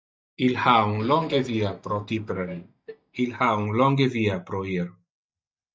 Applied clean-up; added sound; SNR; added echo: neural mask model DeepFilterNet 3.